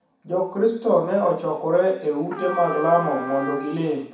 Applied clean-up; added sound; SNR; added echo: none; Trumpet; 11 dB; reverberation time 0.6 s.